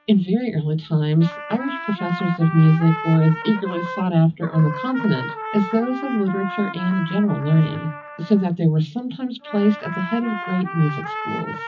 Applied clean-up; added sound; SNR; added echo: classical method WPE with log-MMSE.